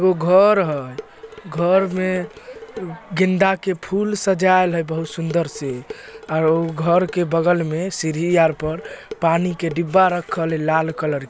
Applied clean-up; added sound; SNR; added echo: none; Dishes, pots, and pans; 19 dB; none.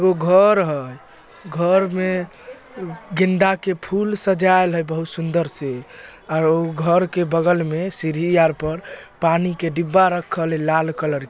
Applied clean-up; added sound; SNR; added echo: none; none; none; none.